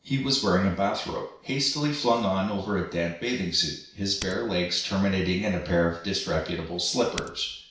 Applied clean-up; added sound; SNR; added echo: neural separator model SepFormer DNS4.